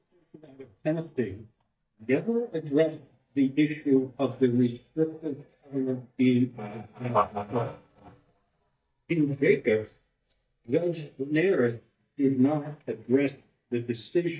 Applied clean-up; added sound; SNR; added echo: neural mask model DeepFilterNet 3.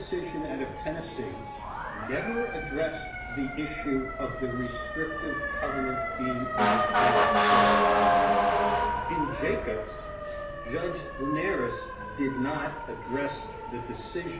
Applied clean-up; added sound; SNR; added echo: none; Motor vehicle (road) / Siren; -5 dB; reverberation time 0.7 s.